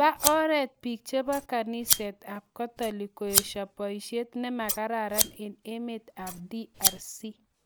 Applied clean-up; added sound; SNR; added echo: none; Scissors; 2 dB; none.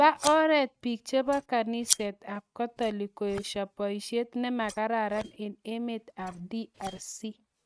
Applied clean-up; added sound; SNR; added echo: neural mask model RNNoise.